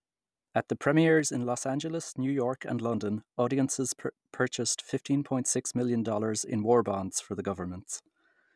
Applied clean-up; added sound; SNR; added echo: none; none; none; none.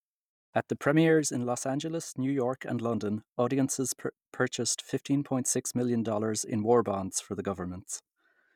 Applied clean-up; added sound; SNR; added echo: neural mask model DeepFilterNet 3.